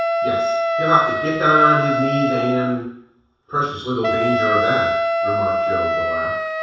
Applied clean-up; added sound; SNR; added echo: none; Wind instrument, woodwind instrument; 0 dB; reverberation time 0.7 s.